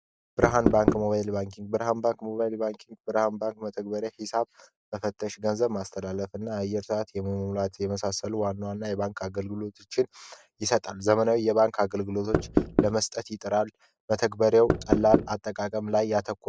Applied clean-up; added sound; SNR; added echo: none; Knock; -3 dB; none.